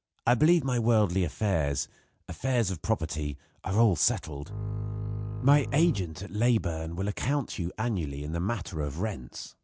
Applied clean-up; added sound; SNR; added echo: none; Bowed string instrument; 6 dB; none.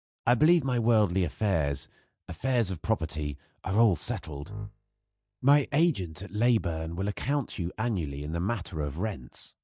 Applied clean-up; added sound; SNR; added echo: neural mask model DeepFilterNet 3.